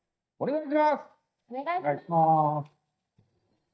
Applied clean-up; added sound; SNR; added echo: neural mask model DeepFilterNet 3.